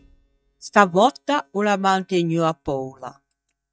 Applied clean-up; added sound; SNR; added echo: neural mask model DeepFilterNet 3.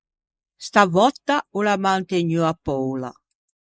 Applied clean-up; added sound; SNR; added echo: neural mask model Resemble Enhance denoiser.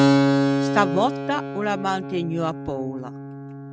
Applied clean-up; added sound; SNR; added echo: neural mask model RNNoise.